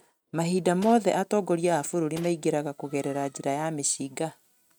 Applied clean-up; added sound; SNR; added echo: neural mask model RNNoise.